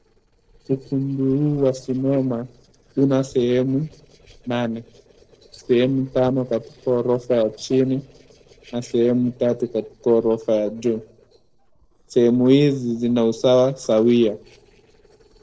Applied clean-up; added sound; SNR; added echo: neural separator model SepFormer DNS4.